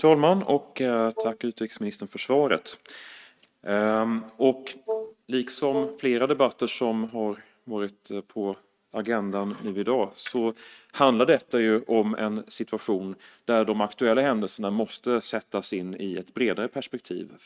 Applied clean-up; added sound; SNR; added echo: neural mask model RNNoise.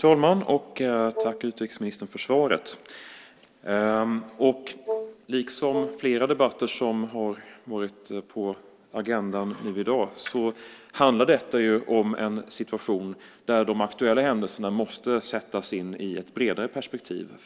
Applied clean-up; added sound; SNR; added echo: none; Wind instrument, woodwind instrument; 6 dB; none.